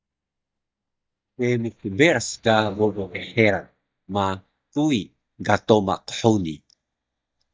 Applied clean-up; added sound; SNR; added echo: neural mask model DeepFilterNet 3.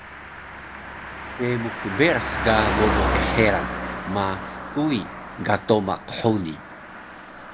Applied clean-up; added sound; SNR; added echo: none; Car passing by; 4 dB; none.